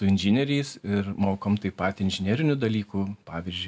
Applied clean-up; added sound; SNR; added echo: none; none; none; none.